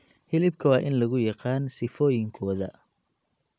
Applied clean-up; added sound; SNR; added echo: none; none; none; none.